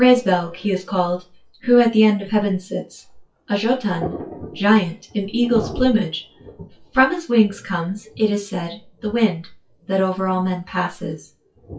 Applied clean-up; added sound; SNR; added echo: classical method WPE with log-MMSE.